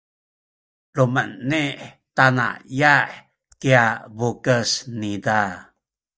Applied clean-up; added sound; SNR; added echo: neural mask model DeepFilterNet 3.